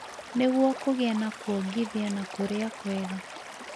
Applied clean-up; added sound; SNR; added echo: none; Stream / Liquid; 12 dB; none.